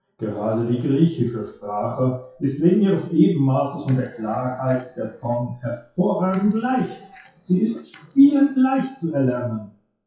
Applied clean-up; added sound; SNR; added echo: classical method WPE with log-MMSE.